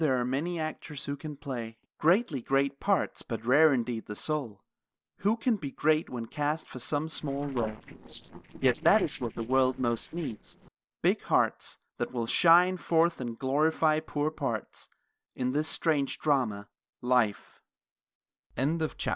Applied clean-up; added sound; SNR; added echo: neural separator model SepFormer DNS4.